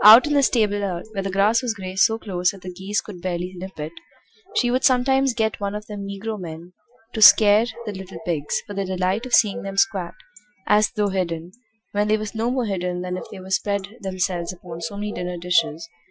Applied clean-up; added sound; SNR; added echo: classical method Wiener filter.